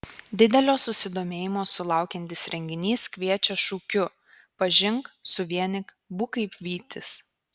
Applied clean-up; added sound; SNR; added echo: none; none; none; none.